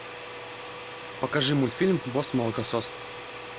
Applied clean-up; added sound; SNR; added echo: none; Domestic sounds, home sounds; 10 dB; none.